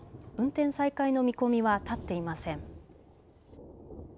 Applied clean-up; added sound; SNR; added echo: none; Thunder; 16 dB; none.